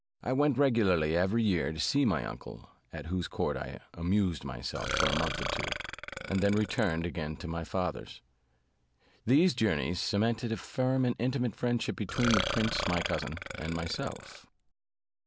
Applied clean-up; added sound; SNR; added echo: none; Burping, eructation; 5 dB; none.